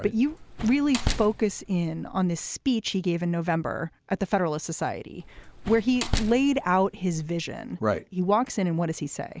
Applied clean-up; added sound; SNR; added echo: none; Slam; 8 dB; none.